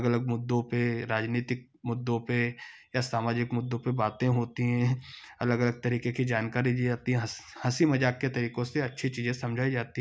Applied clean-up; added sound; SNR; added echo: none; none; none; none.